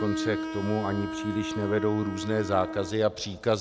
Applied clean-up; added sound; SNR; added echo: none; Bowed string instrument; 6 dB; none.